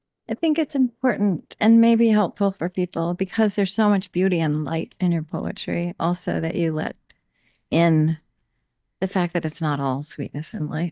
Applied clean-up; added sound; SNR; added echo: neural mask model DeepFilterNet 3.